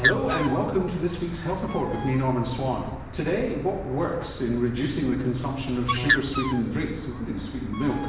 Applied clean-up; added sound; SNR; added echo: none; Bird; 5 dB; reverberation time 0.9 s.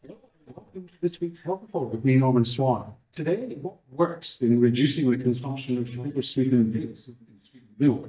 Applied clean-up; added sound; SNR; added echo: neural mask model DeepFilterNet 3.